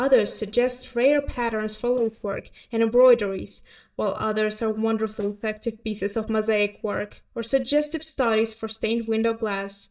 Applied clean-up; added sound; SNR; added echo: neural mask model DeepFilterNet 3.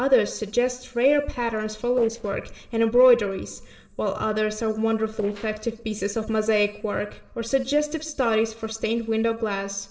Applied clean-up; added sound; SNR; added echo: neural separator model SepFormer DNS4.